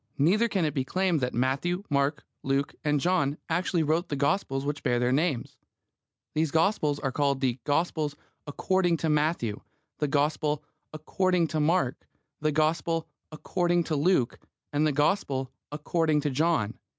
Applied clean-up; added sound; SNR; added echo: none; none; none; none.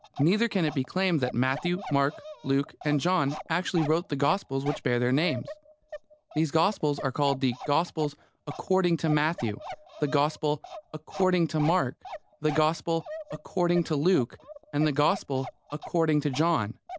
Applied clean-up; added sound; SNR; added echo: none; Bark; 15 dB; none.